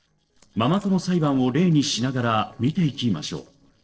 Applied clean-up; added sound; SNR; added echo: neural separator model SepFormer DNS4.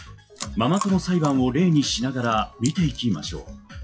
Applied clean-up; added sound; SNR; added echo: classical method WPE with log-MMSE.